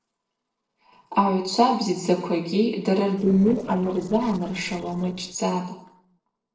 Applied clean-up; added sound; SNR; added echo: neural separator model SepFormer DNS4.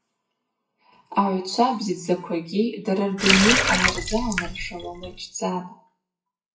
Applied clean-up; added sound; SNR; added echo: classical method WPE with log-MMSE.